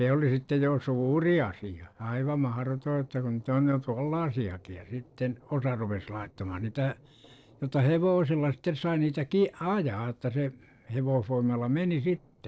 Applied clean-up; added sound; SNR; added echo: neural separator model SepFormer DNS4.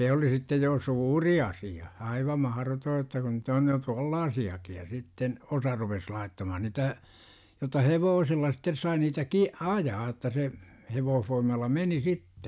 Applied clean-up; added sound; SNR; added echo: none; none; none; none.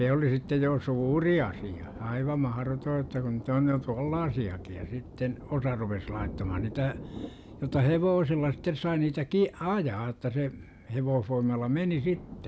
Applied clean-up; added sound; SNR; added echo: none; Thunder; 14 dB; none.